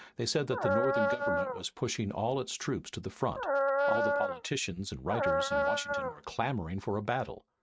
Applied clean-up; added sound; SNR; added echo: neural mask model RNNoise.